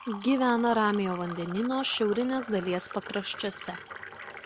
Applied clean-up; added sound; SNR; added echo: none; Fill (with liquid); 14 dB; none.